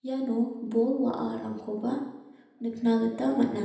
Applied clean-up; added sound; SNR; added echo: none; none; none; reverberation time 0.9 s.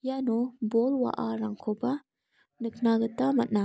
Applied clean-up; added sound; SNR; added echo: none; none; none; none.